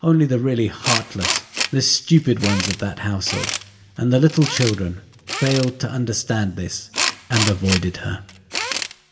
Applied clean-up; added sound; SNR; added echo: none; Tools; 7 dB; reverberation time 0.7 s.